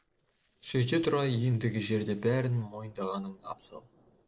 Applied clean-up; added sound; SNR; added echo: neural separator model SepFormer DNS4.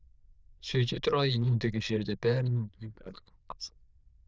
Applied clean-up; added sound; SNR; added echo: neural diffusion model UNIVERSE++.